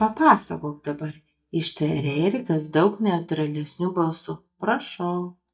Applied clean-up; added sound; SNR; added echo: neural mask model DeepFilterNet 3.